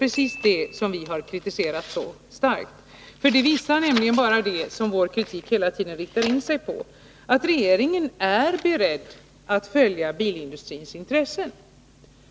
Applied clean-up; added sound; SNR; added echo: none; Glockenspiel; 18 dB; none.